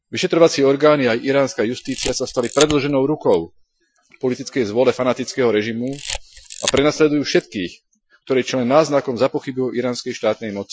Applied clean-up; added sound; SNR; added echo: classical method Wiener filter.